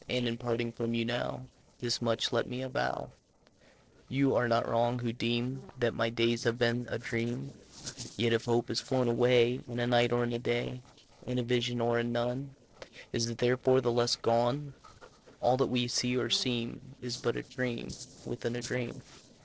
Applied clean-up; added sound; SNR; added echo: neural separator model SepFormer DNS4.